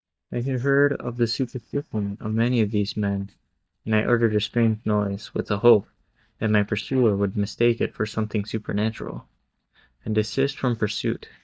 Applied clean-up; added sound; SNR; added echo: neural mask model DeepFilterNet 3.